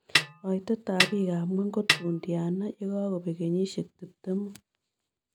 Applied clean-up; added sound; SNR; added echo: none; Snare drum; 0 dB; none.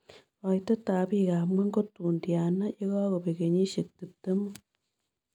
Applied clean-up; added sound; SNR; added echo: none; none; none; none.